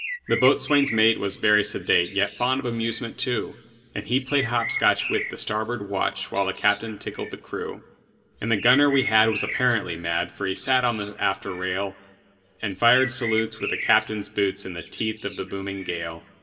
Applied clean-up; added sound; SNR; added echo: none; Bird; 11 dB; reverberation time 2.7 s.